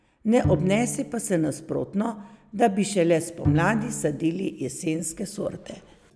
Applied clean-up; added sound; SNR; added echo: none; Bowed string instrument; 8 dB; none.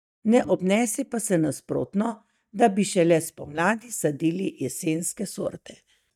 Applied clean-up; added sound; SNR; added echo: neural mask model DeepFilterNet 3.